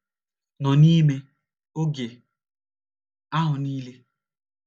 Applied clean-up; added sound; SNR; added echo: none; none; none; none.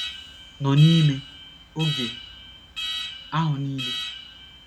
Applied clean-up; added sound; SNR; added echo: none; Alarm; 9 dB; none.